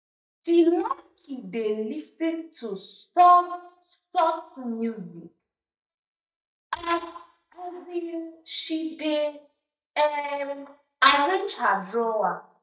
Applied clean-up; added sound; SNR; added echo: neural mask model DeepFilterNet 3.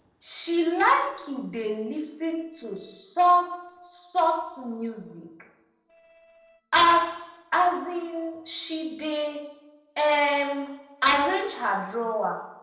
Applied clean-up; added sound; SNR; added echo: neural separator model SepFormer DNS4.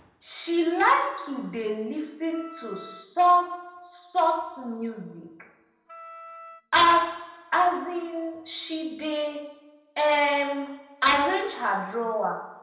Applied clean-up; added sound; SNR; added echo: none; Wind instrument, woodwind instrument; 19 dB; reverberation time 0.8 s.